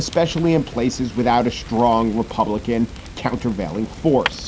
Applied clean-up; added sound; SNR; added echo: none; Fire; 13 dB; none.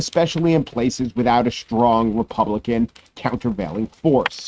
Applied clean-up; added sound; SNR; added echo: neural mask model RNNoise.